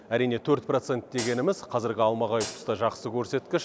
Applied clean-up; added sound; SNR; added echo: none; Hi-hat; 11 dB; none.